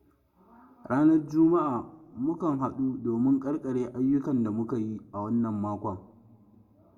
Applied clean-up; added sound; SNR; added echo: none; none; none; reverberation time 1.1 s.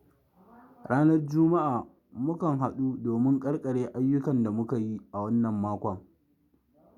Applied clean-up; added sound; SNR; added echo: none; none; none; none.